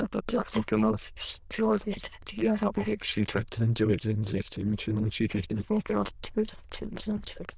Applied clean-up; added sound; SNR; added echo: neural diffusion model UNIVERSE++.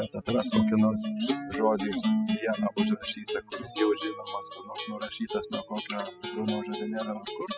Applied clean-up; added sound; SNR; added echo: classical method spectral subtraction.